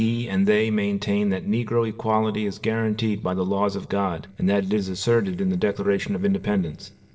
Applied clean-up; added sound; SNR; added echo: neural separator model SepFormer DNS4.